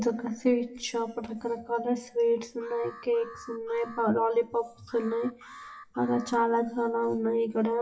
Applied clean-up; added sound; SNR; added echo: classical method WPE with log-MMSE.